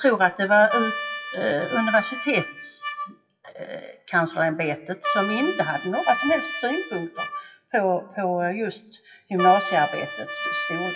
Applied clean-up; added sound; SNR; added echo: classical method WPE with log-MMSE.